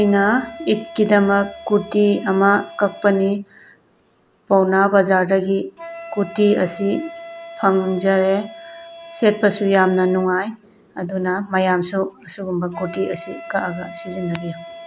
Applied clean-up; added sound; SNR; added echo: none; Wind instrument, woodwind instrument; 18 dB; none.